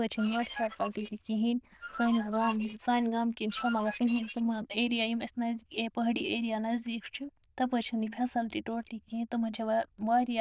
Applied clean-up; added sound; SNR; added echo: neural diffusion model UNIVERSE++.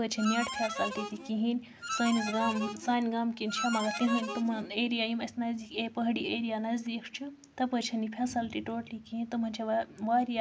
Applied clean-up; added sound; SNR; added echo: none; Harmonica; 5 dB; none.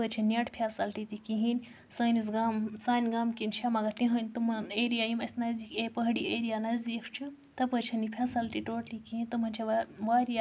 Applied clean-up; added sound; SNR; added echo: none; none; none; none.